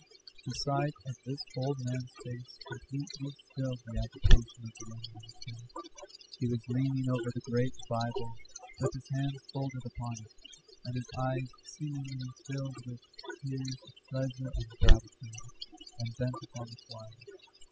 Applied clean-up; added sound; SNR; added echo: classical method spectral subtraction.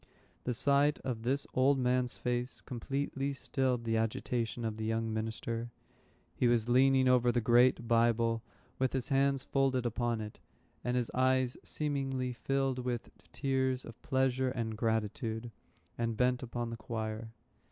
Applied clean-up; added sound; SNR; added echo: none; none; none; none.